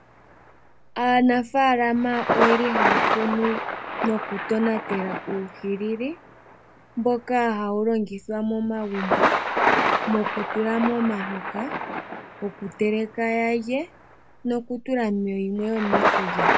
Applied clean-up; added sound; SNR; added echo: none; Thunder; 2 dB; none.